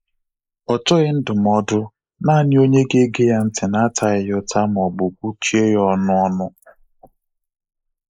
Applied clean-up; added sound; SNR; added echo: neural mask model Resemble Enhance denoiser.